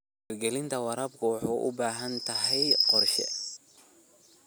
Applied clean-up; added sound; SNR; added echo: none; Chirp, tweet; -5 dB; none.